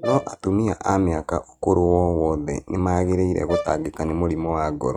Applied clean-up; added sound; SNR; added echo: neural mask model RNNoise.